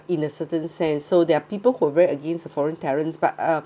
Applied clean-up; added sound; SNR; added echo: none; none; none; none.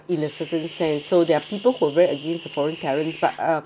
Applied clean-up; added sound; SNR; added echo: none; Hiss; 17 dB; none.